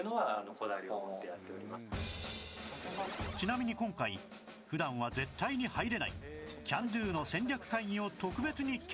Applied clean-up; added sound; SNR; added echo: none; none; none; none.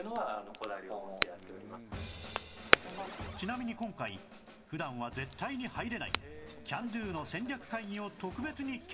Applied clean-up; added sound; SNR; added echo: none; Crackle; 1 dB; reverberation time 1.3 s.